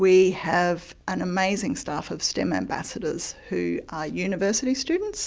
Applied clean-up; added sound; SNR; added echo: none; none; none; none.